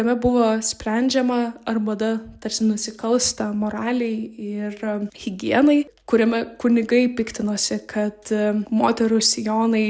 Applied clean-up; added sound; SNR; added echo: none; none; none; none.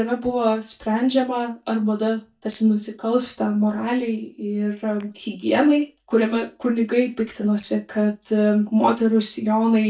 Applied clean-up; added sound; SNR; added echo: neural mask model DeepFilterNet 3.